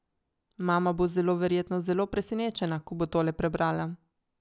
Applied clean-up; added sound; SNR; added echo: none; none; none; none.